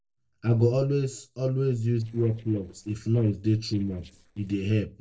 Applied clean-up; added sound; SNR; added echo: neural separator model SepFormer DNS4.